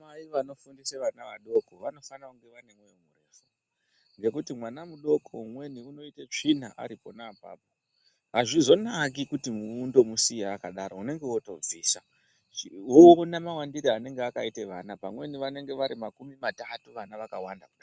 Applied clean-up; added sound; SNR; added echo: none; none; none; none.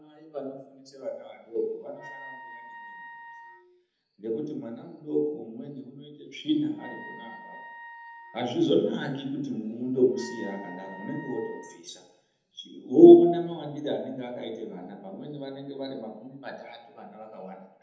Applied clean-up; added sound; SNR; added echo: none; Wind instrument, woodwind instrument; 19 dB; reverberation time 0.8 s.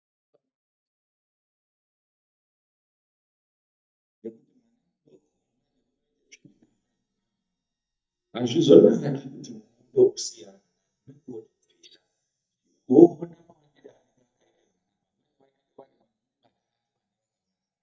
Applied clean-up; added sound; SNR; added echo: neural mask model DeepFilterNet 3.